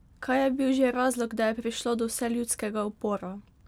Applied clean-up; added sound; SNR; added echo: none; none; none; none.